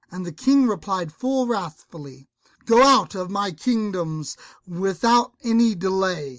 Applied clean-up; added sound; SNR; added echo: none; none; none; none.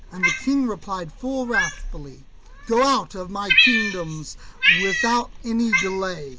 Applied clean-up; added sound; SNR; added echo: none; Cat; -1 dB; none.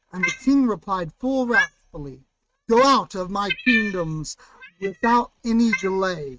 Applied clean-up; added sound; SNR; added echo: neural mask model RNNoise.